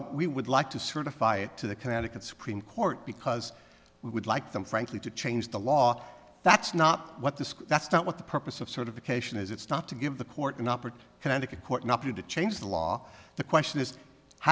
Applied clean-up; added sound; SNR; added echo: none; none; none; none.